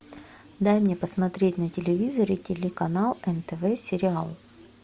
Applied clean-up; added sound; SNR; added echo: none; none; none; none.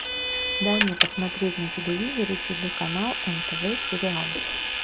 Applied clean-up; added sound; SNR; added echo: none; Vehicle; -1 dB; none.